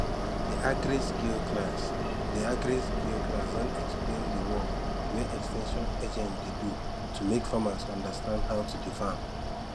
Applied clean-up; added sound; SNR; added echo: none; Train + Mechanical fan; -3 dB; none.